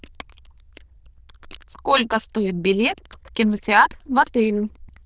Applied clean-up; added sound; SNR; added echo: neural diffusion model UNIVERSE++.